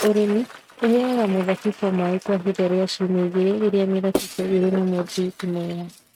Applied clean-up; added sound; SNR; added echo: neural mask model RNNoise.